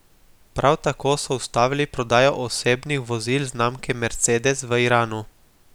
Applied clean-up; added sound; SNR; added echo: none; none; none; none.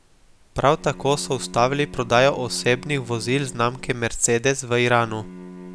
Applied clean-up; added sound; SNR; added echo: none; Bowed string instrument; 18 dB; none.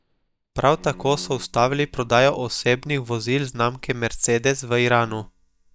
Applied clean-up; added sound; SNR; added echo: neural mask model DeepFilterNet 3.